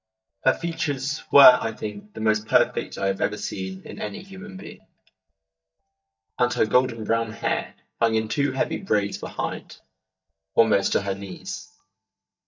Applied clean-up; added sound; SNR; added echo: neural mask model DeepFilterNet 3.